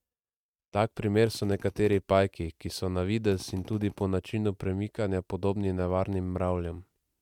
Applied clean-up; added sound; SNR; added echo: neural mask model RNNoise.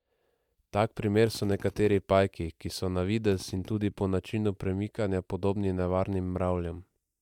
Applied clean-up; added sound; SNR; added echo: neural mask model DeepFilterNet 3.